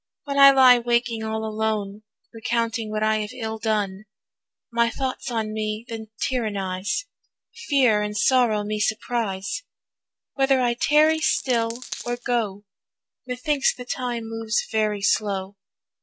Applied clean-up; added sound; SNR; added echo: none; Coin (dropping); 14 dB; none.